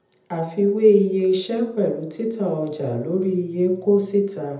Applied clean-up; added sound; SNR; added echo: none; none; none; reverberation time 0.7 s.